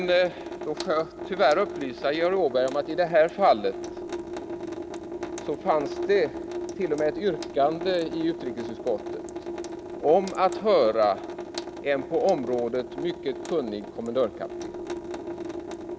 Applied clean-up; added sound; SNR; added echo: none; Drip / Sink (filling or washing) / Water tap, faucet; 9 dB; none.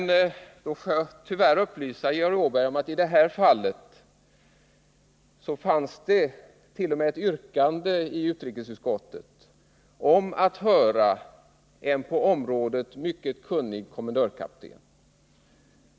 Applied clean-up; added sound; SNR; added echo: none; none; none; none.